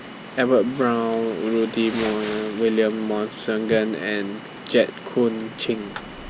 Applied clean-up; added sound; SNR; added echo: none; Crumpling, crinkling; 17 dB; none.